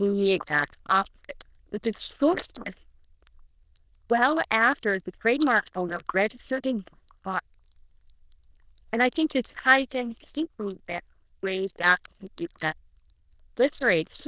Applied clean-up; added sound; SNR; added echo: neural diffusion model UNIVERSE++.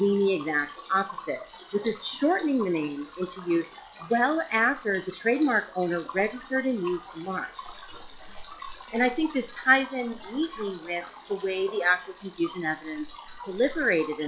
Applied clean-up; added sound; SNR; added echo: classical method log-MMSE.